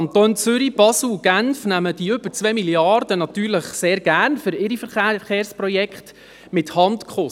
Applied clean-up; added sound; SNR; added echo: none; none; none; none.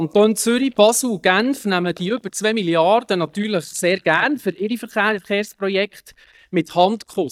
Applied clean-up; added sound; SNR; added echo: neural mask model DeepFilterNet 3.